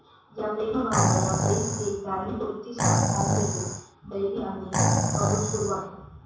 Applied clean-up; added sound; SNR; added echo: none; Animal; -5 dB; reverberation time 0.7 s.